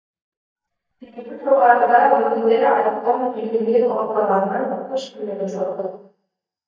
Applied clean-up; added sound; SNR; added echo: neural mask model DeepFilterNet 3.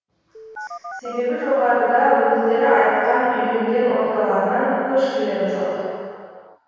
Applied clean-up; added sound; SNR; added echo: none; Telephone; 18 dB; reverberation time 2.2 s.